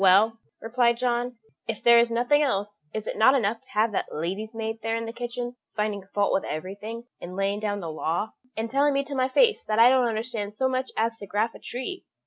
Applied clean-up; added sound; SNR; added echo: none; none; none; none.